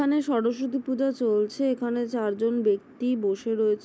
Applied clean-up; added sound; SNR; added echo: none; none; none; none.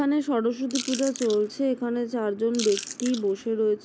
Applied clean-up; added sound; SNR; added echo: none; Chewing, mastication / Crushing; 11 dB; none.